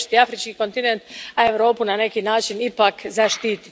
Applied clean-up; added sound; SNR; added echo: none; none; none; none.